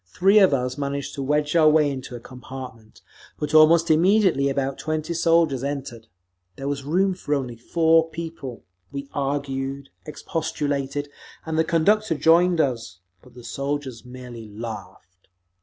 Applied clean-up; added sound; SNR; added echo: none; none; none; none.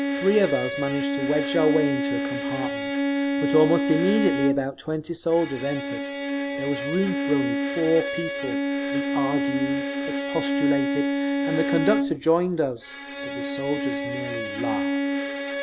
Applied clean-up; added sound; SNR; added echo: none; Bowed string instrument; 0 dB; none.